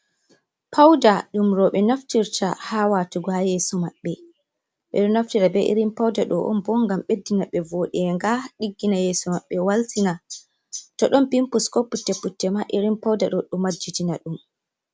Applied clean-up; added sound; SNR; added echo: none; none; none; none.